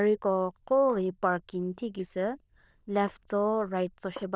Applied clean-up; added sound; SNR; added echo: neural diffusion model UNIVERSE++.